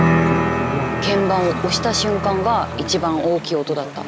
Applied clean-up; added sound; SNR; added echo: none; Chatter / Stream; 11 dB; none.